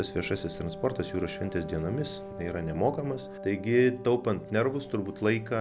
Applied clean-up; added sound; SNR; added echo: none; Wind instrument, woodwind instrument; 13 dB; none.